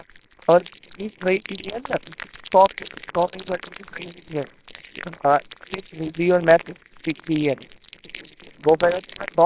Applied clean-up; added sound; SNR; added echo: neural separator model SepFormer WHAMR!.